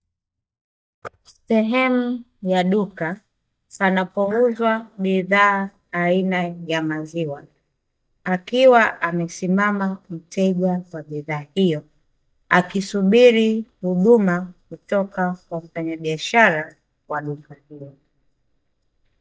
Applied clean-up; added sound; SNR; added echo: neural mask model DeepFilterNet 3.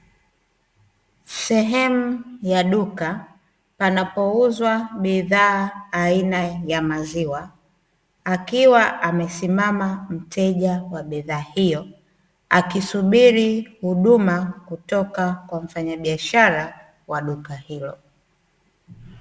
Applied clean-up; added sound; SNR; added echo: none; none; none; none.